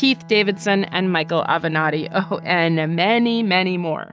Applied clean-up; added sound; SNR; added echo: none; Bowed string instrument; 18 dB; none.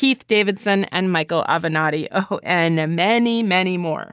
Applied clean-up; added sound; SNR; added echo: none; none; none; none.